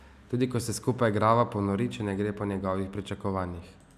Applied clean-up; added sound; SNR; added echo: none; none; none; none.